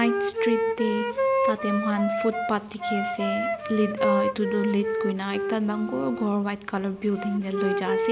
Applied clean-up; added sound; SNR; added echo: none; Wind instrument, woodwind instrument; 1 dB; none.